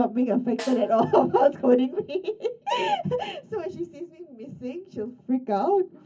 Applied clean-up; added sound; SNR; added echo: none; Snare drum; 19 dB; reverberation time 0.3 s.